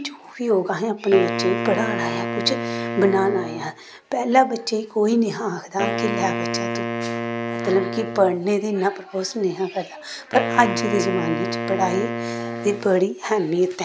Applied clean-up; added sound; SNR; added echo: none; Wind instrument, woodwind instrument; 5 dB; none.